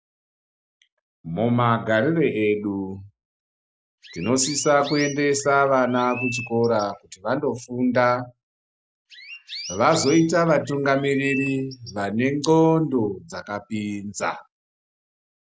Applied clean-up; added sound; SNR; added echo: none; Chirp, tweet; 14 dB; none.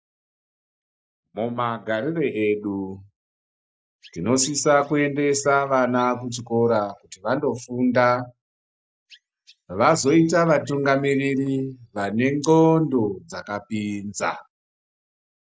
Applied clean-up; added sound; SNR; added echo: neural mask model DeepFilterNet 3.